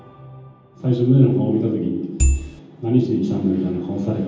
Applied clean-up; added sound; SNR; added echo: none; Marimba, xylophone / Wood; -3 dB; reverberation time 0.7 s.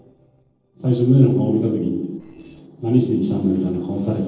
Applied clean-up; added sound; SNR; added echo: neural separator model SepFormer DNS4.